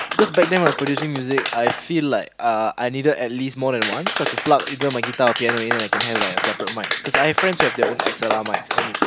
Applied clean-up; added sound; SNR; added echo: none; Clapping; 3 dB; none.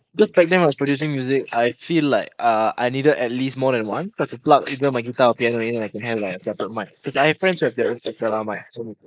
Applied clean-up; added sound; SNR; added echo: neural mask model Resemble Enhance denoiser.